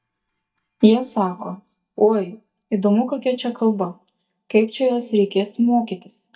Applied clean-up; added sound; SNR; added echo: neural mask model DeepFilterNet 3.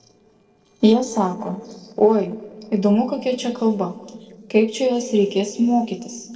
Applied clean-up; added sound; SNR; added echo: neural separator model SepFormer DNS4.